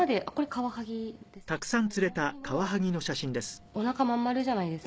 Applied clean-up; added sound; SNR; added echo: none; none; none; none.